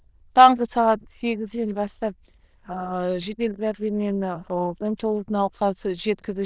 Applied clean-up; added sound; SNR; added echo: neural diffusion model UNIVERSE++.